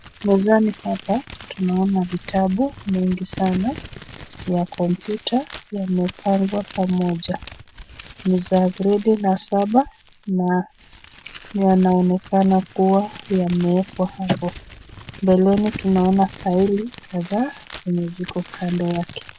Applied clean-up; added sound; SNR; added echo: none; Crumpling, crinkling; 18 dB; none.